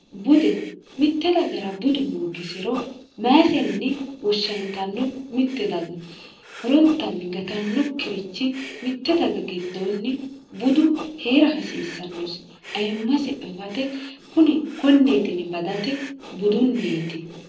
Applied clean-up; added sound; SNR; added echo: neural separator model SepFormer DNS4.